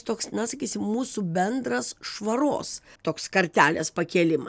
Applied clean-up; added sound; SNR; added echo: none; none; none; none.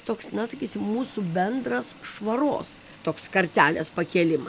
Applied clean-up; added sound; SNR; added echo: none; Bathtub (filling or washing) + Engine; 20 dB; none.